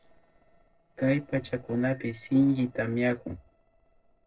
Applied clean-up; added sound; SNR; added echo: neural separator model SepFormer DNS4.